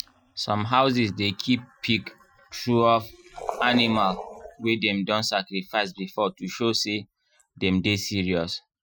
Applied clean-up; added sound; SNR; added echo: classical method Wiener filter.